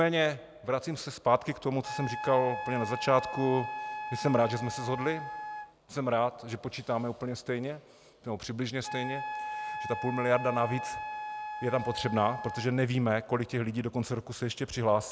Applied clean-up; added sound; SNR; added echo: none; Wind instrument, woodwind instrument; 9 dB; none.